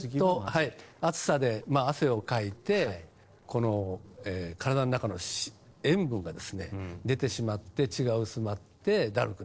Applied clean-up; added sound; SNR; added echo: neural separator model SepFormer DNS4.